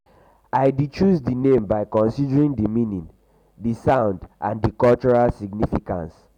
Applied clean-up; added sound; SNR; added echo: none; none; none; none.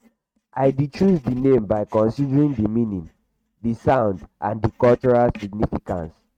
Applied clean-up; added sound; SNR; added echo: neural mask model RNNoise.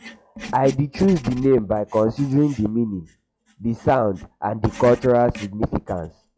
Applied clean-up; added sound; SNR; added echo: classical method log-MMSE.